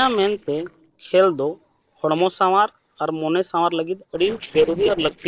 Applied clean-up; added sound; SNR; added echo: neural separator model SepFormer DNS4.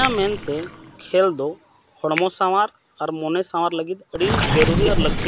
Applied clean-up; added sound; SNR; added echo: none; Gurgling + Finger snapping; 3 dB; none.